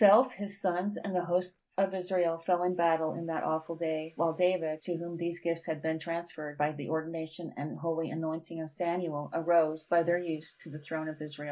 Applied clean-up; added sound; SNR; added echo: neural mask model Resemble Enhance denoiser.